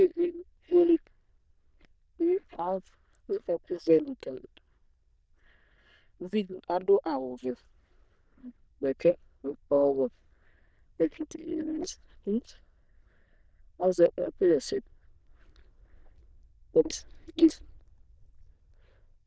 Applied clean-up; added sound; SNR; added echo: neural diffusion model UNIVERSE++.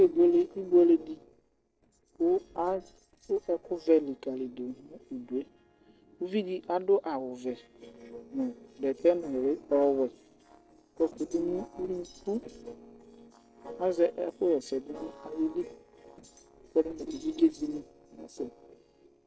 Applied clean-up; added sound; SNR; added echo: neural separator model SepFormer DNS4.